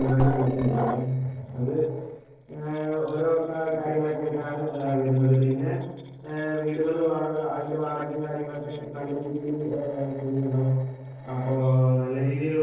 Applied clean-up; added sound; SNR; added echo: neural separator model SepFormer DNS4.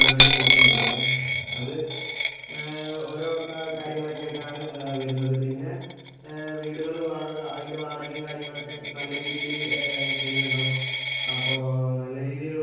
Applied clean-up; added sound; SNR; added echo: none; Coin (dropping); -4 dB; reverberation time 1.3 s.